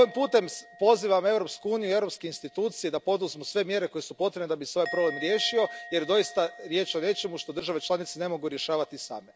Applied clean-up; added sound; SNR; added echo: none; Musical instrument; 18 dB; none.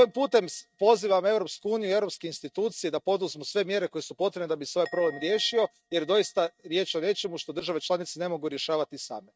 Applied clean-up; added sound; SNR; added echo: neural mask model RNNoise.